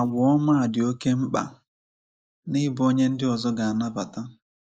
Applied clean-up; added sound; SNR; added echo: neural mask model Resemble Enhance denoiser.